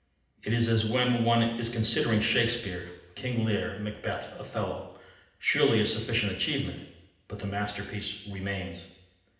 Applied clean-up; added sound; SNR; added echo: none; none; none; reverberation time 0.8 s.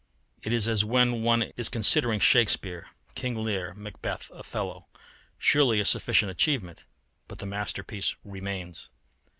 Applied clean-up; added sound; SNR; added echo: none; none; none; none.